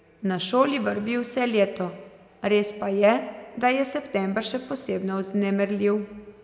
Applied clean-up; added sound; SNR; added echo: none; none; none; none.